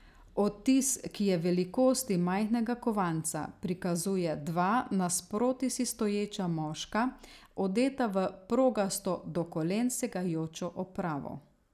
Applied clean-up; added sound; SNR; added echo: none; none; none; none.